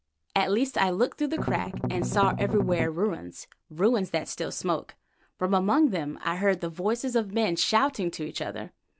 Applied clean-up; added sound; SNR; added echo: none; Strum; 2 dB; none.